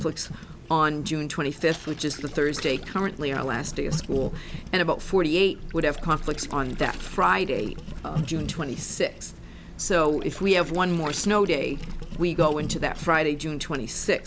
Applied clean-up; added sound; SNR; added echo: none; Gurgling; 13 dB; none.